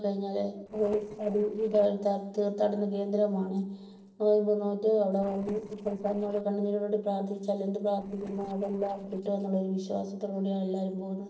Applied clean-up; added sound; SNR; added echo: neural separator model SepFormer DNS4.